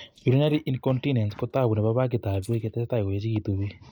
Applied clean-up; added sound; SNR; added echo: neural mask model Resemble Enhance denoiser.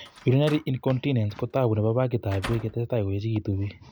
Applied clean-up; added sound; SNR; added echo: none; Slam; 18 dB; none.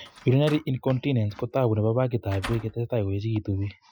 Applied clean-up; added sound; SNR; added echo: classical method Wiener filter.